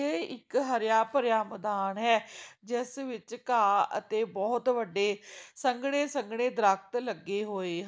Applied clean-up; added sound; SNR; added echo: none; none; none; none.